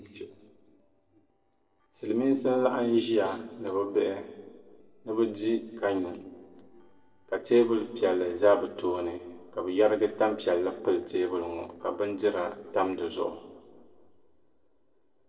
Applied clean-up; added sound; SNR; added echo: neural separator model SepFormer DNS4.